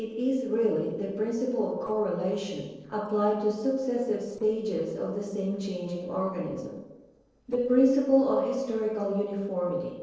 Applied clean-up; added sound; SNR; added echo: neural separator model SepFormer DNS4.